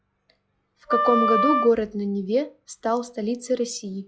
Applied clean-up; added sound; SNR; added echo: classical method log-MMSE.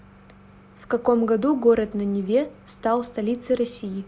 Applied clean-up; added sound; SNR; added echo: none; none; none; none.